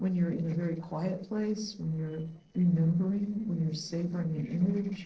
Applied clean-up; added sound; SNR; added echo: neural separator model SepFormer DNS4.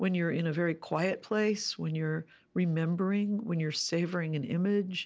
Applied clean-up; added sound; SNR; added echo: none; none; none; none.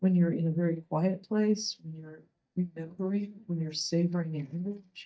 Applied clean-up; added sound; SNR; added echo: neural mask model DeepFilterNet 3.